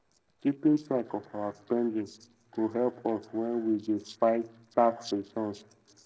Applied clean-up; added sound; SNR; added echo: neural separator model SepFormer DNS4.